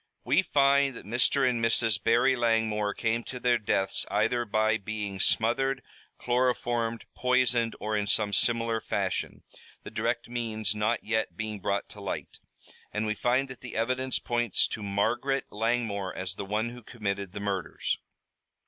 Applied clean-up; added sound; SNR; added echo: neural mask model Resemble Enhance denoiser.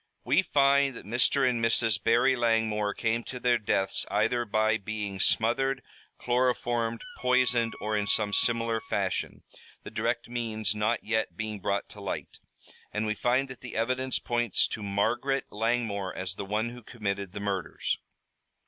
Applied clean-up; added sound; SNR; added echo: none; Wind instrument, woodwind instrument; 17 dB; none.